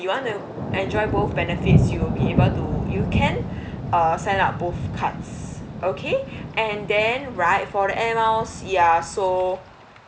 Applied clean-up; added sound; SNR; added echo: none; Thunder; 2 dB; none.